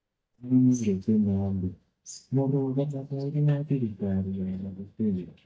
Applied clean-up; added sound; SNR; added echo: neural mask model DeepFilterNet 3.